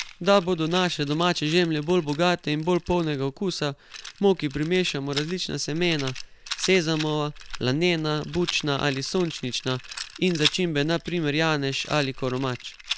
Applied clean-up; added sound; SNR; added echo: none; Rattle; 13 dB; none.